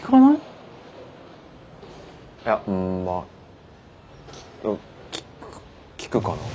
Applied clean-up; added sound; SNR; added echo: none; none; none; none.